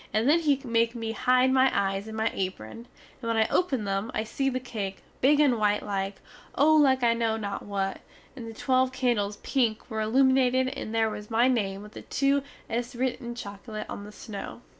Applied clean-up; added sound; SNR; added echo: none; none; none; none.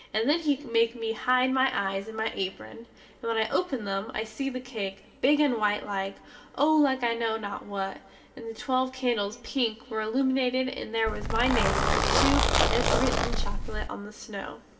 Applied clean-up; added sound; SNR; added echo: none; Zipper (clothing); -4 dB; reverberation time 2.8 s.